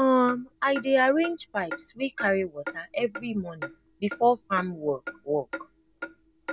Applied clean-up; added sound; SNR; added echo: none; Clock; 14 dB; none.